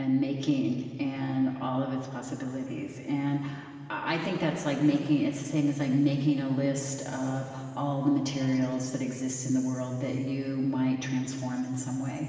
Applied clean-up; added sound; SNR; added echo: none; none; none; reverberation time 2.7 s.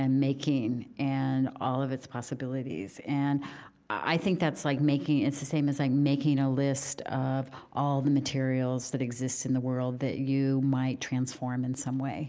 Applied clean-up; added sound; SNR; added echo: none; none; none; none.